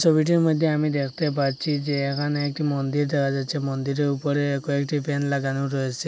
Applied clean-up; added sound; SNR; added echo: none; none; none; none.